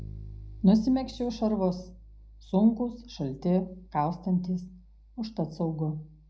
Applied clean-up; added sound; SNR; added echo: none; Bass guitar; 18 dB; reverberation time 0.3 s.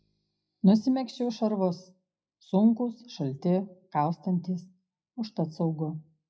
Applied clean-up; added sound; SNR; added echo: classical method WPE with log-MMSE.